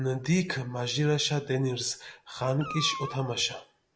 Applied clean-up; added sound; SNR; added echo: none; Meow; 11 dB; none.